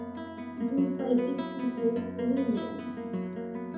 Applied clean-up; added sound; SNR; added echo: none; Plucked string instrument; 4 dB; reverberation time 0.7 s.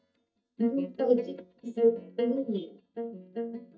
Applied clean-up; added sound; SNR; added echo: neural mask model DeepFilterNet 3.